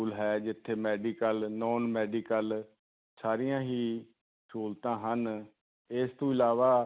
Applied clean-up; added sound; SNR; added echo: none; none; none; none.